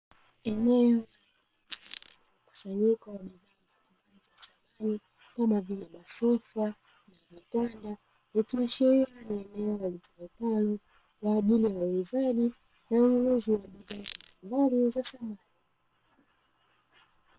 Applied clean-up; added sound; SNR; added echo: neural separator model SepFormer WHAM!.